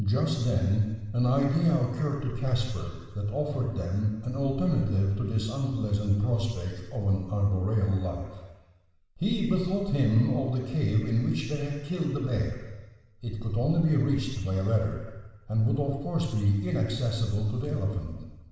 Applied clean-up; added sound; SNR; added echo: none; none; none; reverberation time 1.3 s.